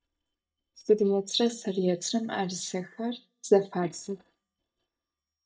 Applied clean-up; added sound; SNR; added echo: neural mask model DeepFilterNet 3.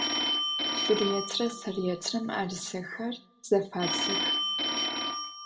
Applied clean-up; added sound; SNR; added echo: none; Telephone; 0 dB; reverberation time 0.3 s.